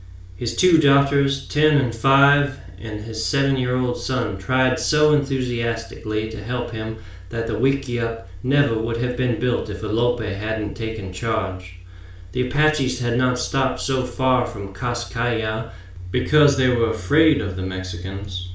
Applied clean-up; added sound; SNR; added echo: none; none; none; reverberation time 0.4 s.